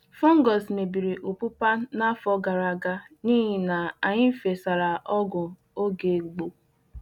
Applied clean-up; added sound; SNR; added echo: none; none; none; none.